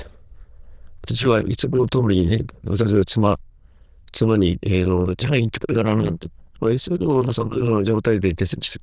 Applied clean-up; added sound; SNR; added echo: neural diffusion model UNIVERSE++.